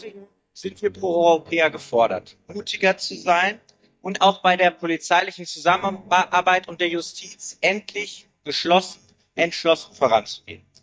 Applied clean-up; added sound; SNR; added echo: neural mask model DeepFilterNet 3.